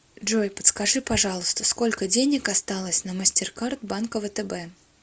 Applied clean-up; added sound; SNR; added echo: none; none; none; none.